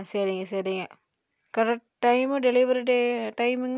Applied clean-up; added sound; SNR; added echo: none; none; none; none.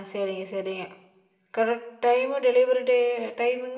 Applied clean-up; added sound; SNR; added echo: none; none; none; reverberation time 0.9 s.